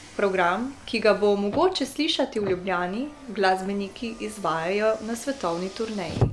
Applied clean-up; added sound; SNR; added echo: none; Car; 11 dB; none.